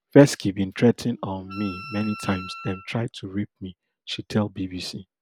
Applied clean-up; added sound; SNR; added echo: none; Wind instrument, woodwind instrument; 16 dB; none.